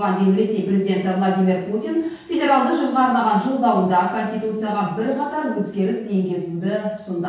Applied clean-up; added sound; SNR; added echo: none; none; none; reverberation time 0.6 s.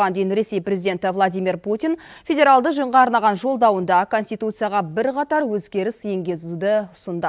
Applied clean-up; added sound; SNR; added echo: none; none; none; none.